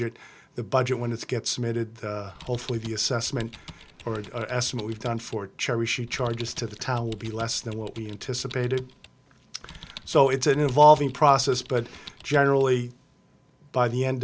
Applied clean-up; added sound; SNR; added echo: none; Typing; 20 dB; none.